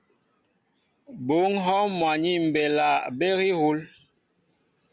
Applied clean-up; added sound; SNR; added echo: none; none; none; none.